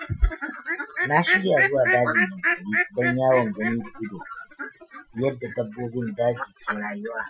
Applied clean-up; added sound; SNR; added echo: classical method Wiener filter.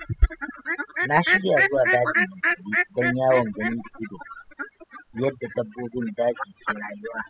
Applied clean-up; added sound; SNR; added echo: classical method spectral subtraction.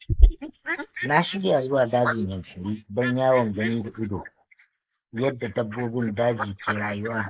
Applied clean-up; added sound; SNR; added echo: neural mask model Resemble Enhance denoiser.